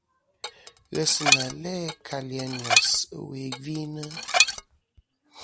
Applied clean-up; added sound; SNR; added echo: none; Dishes, pots, and pans; -5 dB; none.